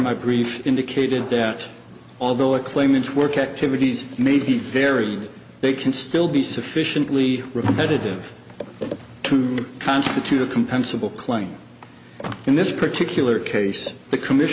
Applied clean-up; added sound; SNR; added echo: none; none; none; none.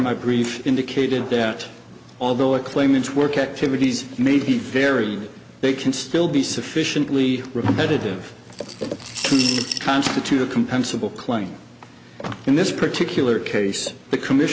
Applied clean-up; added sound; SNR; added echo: none; Coin (dropping) / Glass; 7 dB; none.